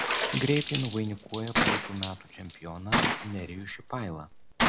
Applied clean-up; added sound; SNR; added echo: none; Water / Splash, splatter + Gunshot, gunfire; -3 dB; none.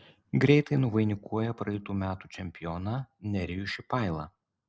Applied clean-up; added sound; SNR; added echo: none; none; none; none.